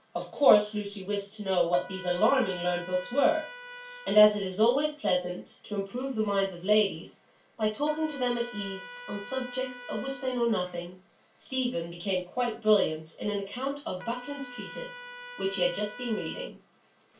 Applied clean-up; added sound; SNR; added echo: none; Trumpet; 18 dB; reverberation time 0.2 s.